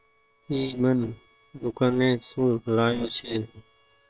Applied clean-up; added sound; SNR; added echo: neural separator model SepFormer WHAM!.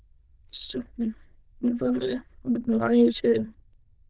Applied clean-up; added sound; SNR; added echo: neural diffusion model UNIVERSE++.